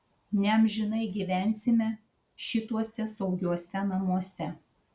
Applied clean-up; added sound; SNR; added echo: none; none; none; none.